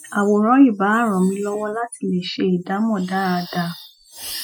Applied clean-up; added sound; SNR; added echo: classical method Wiener filter.